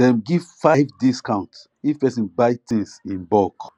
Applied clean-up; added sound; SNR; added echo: none; none; none; none.